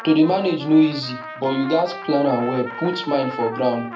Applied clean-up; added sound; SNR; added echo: none; Trumpet; 13 dB; reverberation time 0.3 s.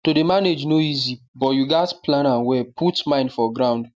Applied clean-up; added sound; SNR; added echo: none; none; none; none.